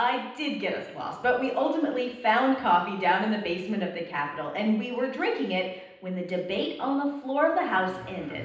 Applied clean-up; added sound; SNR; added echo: none; none; none; reverberation time 0.9 s.